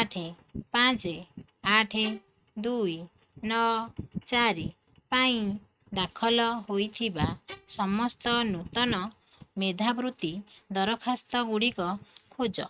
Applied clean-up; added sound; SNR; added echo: neural mask model RNNoise.